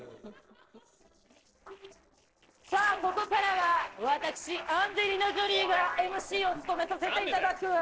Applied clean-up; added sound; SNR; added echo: neural separator model SepFormer DNS4.